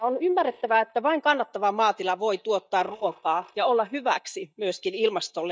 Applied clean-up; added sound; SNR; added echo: neural mask model DeepFilterNet 3.